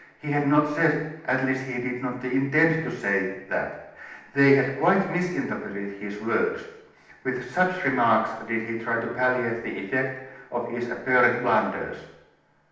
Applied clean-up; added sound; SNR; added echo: none; none; none; reverberation time 0.8 s.